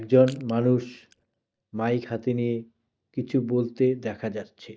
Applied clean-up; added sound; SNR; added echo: neural mask model DeepFilterNet 3.